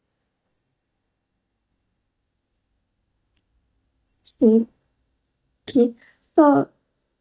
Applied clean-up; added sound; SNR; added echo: neural mask model DeepFilterNet 3.